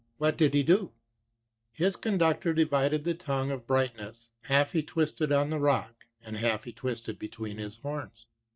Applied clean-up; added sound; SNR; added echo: neural mask model DeepFilterNet 3.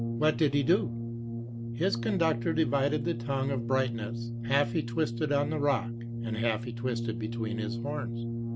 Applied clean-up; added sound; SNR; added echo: none; Brass instrument; 4 dB; none.